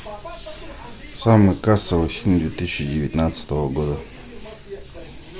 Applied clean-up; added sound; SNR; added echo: none; none; none; none.